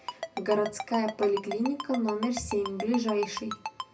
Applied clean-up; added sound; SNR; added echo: none; Ringtone; 9 dB; reverberation time 0.4 s.